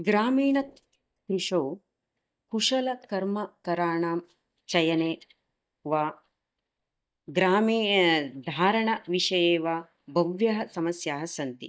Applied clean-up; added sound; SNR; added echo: neural mask model DeepFilterNet 3.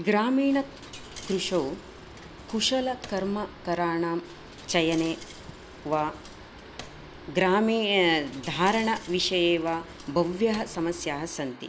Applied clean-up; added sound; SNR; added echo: none; Coin (dropping); 18 dB; none.